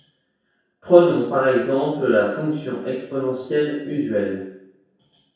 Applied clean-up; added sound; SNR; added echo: none; none; none; reverberation time 0.7 s.